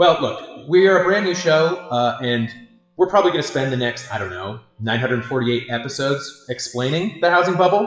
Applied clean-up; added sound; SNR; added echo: classical method WPE with log-MMSE.